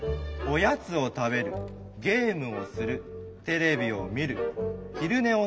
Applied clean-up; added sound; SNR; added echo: none; none; none; none.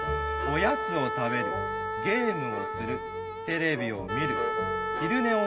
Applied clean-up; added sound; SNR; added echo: none; Wind instrument, woodwind instrument; 1 dB; none.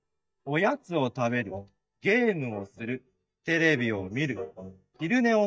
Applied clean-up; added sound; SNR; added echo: neural mask model DeepFilterNet 3.